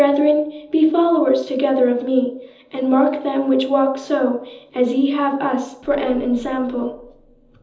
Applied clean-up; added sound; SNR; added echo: none; none; none; reverberation time 1.2 s.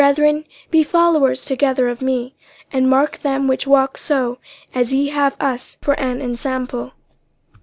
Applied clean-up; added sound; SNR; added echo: none; none; none; none.